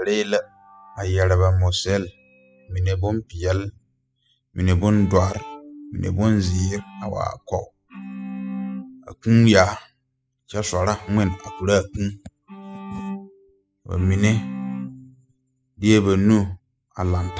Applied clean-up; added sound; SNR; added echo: classical method spectral subtraction.